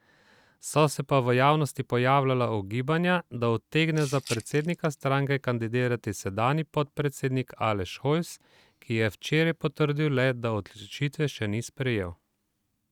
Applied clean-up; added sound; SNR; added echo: neural mask model RNNoise.